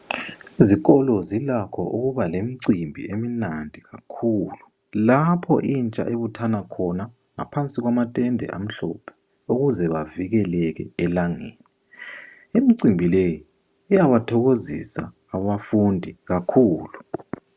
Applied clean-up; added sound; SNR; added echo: none; none; none; none.